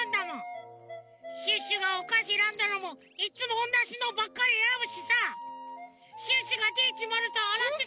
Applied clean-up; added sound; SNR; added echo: none; none; none; none.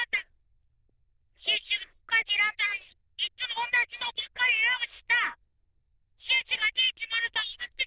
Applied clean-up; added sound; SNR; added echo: neural diffusion model UNIVERSE++.